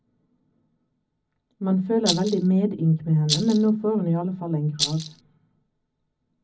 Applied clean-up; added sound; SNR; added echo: none; Rattle; 4 dB; reverberation time 0.4 s.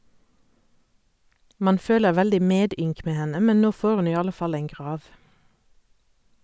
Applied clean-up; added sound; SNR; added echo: none; none; none; none.